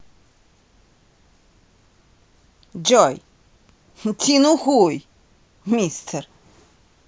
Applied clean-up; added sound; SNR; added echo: none; none; none; none.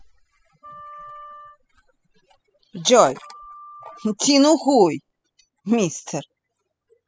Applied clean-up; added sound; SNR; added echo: classical method spectral subtraction.